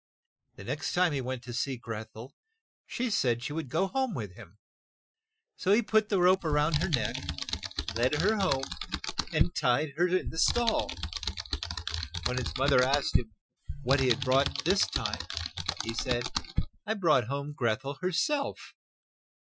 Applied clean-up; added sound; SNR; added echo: classical method Wiener filter.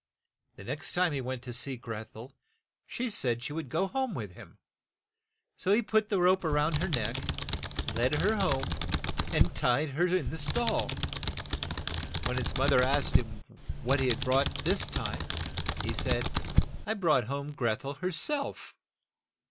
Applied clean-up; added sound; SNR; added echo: none; Computer keyboard; -1 dB; none.